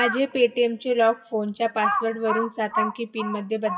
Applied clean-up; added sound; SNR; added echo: classical method WPE with log-MMSE.